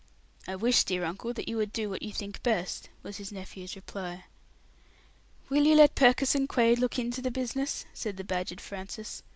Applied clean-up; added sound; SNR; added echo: none; none; none; none.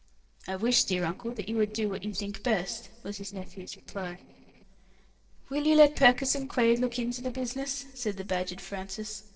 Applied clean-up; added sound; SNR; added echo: neural separator model SepFormer DNS4.